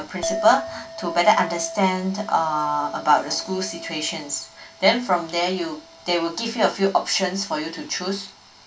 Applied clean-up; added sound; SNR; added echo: none; Chink, clink; 13 dB; reverberation time 0.2 s.